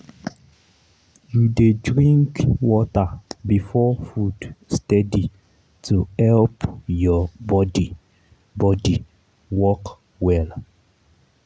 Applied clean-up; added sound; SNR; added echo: none; none; none; none.